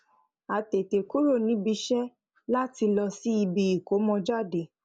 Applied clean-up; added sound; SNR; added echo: none; none; none; none.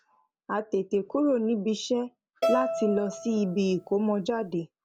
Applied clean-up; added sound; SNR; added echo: none; Bowed string instrument; 4 dB; none.